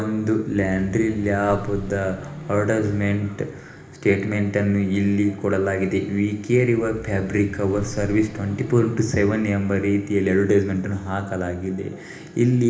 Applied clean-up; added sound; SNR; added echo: none; Vehicle; 16 dB; reverberation time 1.0 s.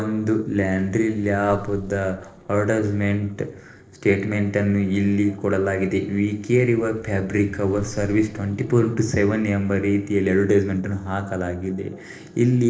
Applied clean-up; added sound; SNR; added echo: neural separator model SepFormer DNS4.